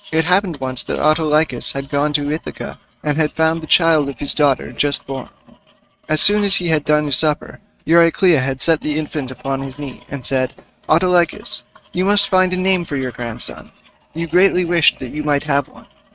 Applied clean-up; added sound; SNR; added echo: neural mask model RNNoise.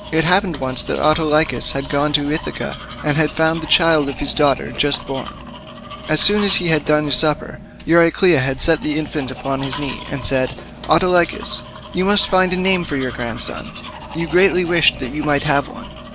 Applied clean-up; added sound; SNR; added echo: none; Domestic sounds, home sounds; 14 dB; none.